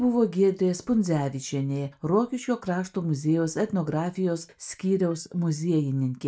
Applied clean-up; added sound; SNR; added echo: neural mask model DeepFilterNet 3.